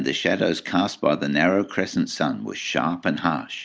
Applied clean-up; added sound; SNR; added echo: none; none; none; none.